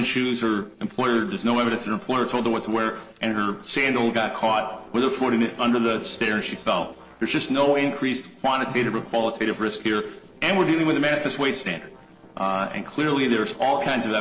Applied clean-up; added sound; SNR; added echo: neural separator model SepFormer DNS4.